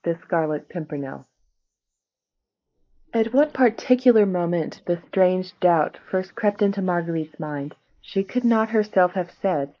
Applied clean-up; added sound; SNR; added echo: neural mask model Resemble Enhance denoiser.